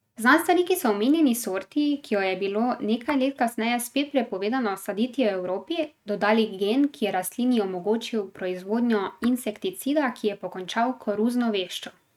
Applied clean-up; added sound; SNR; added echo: neural mask model RNNoise.